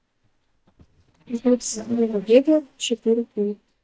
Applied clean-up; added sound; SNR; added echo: neural mask model DeepFilterNet 3.